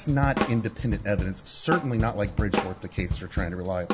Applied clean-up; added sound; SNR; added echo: none; Drum kit; 3 dB; none.